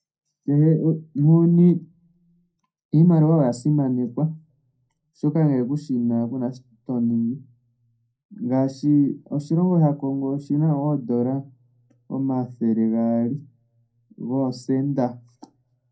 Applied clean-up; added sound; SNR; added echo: none; none; none; reverberation time 0.2 s.